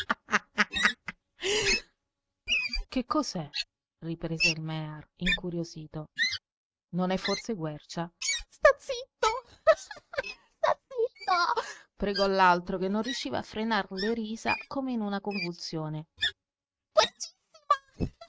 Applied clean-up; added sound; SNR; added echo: neural mask model RNNoise.